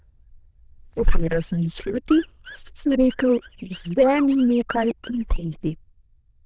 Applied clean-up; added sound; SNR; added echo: neural diffusion model UNIVERSE++.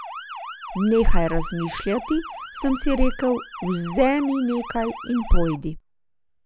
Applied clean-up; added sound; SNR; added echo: none; Motor vehicle (road) / Siren; 15 dB; none.